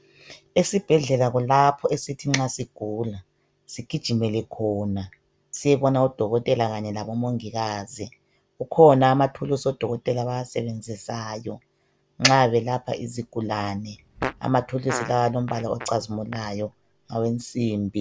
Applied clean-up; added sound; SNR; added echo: none; Fart; 13 dB; none.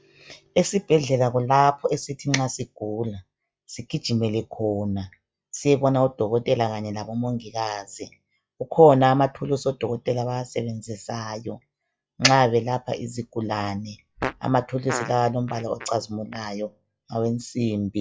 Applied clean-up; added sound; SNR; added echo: classical method log-MMSE.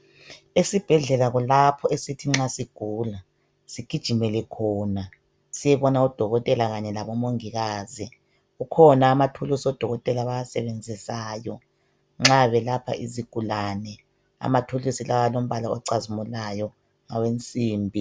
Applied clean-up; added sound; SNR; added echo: none; none; none; none.